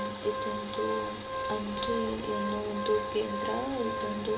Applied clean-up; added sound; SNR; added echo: none; Organ; 3 dB; reverberation time 0.6 s.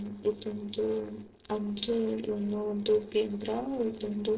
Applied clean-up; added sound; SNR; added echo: neural separator model SepFormer DNS4.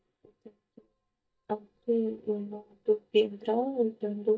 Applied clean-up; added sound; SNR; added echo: neural mask model DeepFilterNet 3.